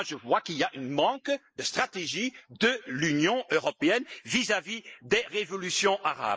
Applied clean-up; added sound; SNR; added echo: neural mask model Resemble Enhance denoiser.